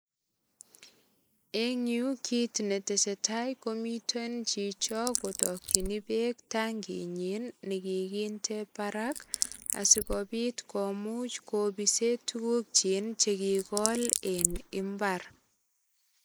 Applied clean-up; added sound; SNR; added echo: neural mask model Resemble Enhance denoiser.